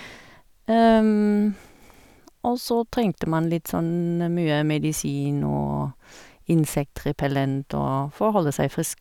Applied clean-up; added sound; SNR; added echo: none; none; none; none.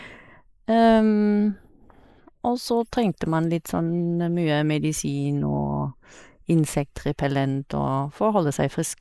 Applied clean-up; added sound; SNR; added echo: neural mask model Resemble Enhance denoiser.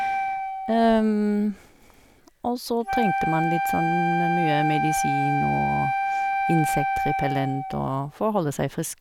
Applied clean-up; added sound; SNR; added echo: none; Wind instrument, woodwind instrument; 1 dB; none.